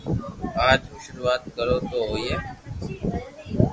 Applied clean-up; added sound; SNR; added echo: none; none; none; none.